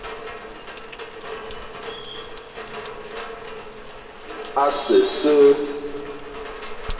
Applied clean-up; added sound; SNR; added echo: none; Rain; 10 dB; reverberation time 2.1 s.